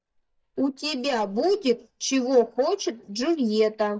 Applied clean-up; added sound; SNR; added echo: neural mask model DeepFilterNet 3.